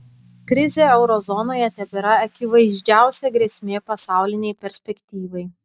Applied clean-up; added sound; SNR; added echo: neural mask model RNNoise.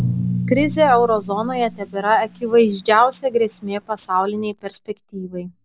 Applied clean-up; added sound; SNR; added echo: none; Drum; 10 dB; none.